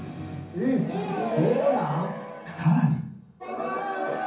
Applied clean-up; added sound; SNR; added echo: none; none; none; reverberation time 0.6 s.